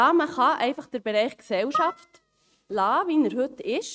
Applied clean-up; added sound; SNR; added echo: neural mask model RNNoise.